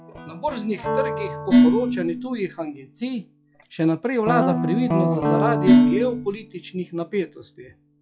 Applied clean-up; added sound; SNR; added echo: classical method log-MMSE.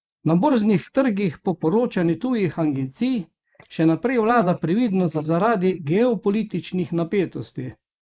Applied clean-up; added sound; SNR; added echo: neural mask model Resemble Enhance denoiser.